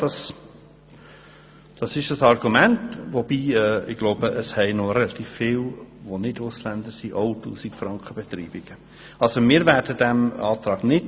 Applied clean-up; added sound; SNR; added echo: none; none; none; none.